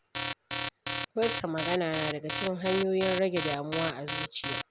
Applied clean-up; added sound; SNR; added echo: none; Alarm; 4 dB; none.